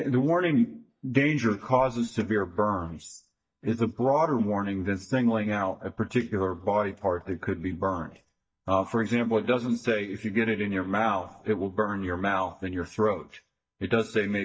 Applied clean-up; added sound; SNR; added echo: neural mask model DeepFilterNet 3.